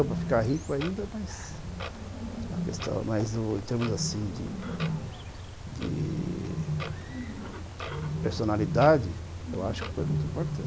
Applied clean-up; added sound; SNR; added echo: none; Clock + Bird; 3 dB; none.